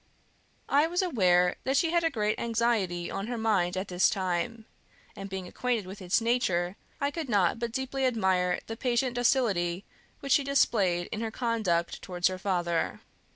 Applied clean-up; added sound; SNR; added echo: none; none; none; none.